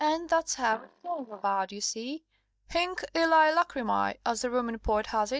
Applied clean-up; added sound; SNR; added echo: neural mask model DeepFilterNet 3.